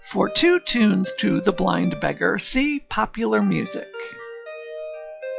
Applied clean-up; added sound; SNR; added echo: classical method log-MMSE.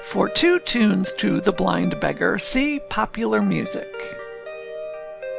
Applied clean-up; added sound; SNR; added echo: none; Guitar; 14 dB; none.